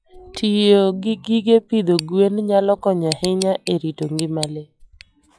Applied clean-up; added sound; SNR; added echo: classical method log-MMSE.